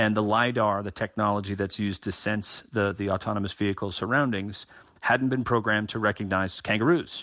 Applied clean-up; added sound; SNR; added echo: none; none; none; none.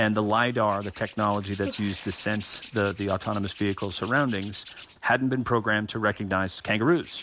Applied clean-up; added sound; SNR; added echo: none; Hands; 18 dB; none.